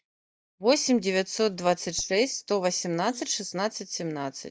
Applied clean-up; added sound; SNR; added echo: neural mask model DeepFilterNet 3.